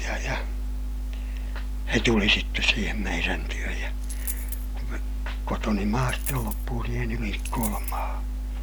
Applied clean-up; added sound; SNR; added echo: none; Coin (dropping); 12 dB; none.